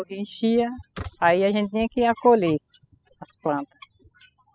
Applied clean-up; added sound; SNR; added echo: classical method spectral subtraction.